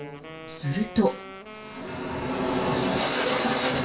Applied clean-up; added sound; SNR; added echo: none; Wind instrument, woodwind instrument; 15 dB; reverberation time 0.2 s.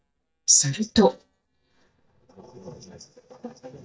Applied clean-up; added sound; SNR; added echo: neural mask model DeepFilterNet 3.